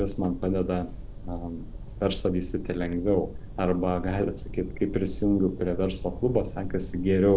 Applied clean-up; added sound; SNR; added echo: none; Fire; 9 dB; none.